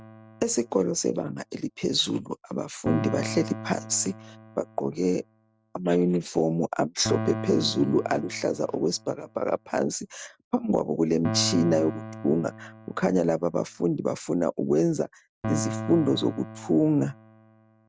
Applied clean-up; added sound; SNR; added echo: none; Piano; 11 dB; none.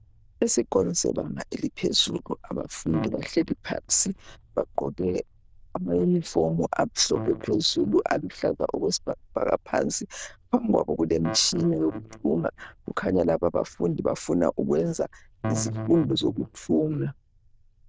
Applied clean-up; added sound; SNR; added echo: neural diffusion model UNIVERSE++.